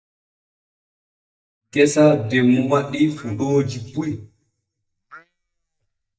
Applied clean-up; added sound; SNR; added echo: neural mask model DeepFilterNet 3.